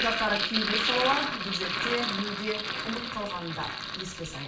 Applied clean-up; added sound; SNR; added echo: none; Sink (filling or washing); -1 dB; reverberation time 0.4 s.